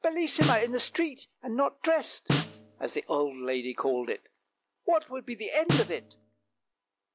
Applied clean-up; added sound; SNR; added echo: none; Snare drum; 2 dB; none.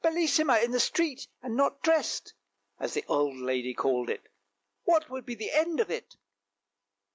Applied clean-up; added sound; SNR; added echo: none; none; none; none.